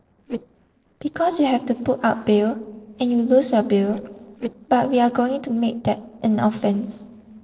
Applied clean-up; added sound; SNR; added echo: neural separator model SepFormer DNS4.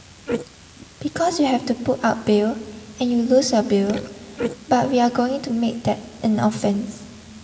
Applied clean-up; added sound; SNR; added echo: none; Burping, eructation; 14 dB; reverberation time 2.6 s.